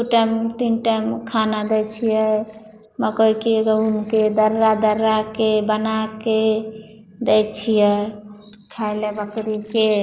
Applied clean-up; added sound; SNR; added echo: neural separator model SepFormer DNS4.